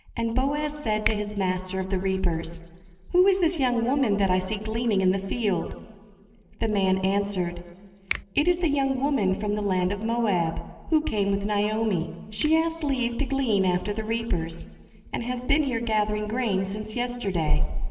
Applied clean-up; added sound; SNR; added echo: neural separator model SepFormer DNS4.